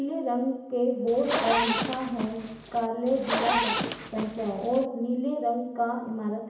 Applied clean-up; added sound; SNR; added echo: none; Zipper (clothing); 1 dB; reverberation time 0.8 s.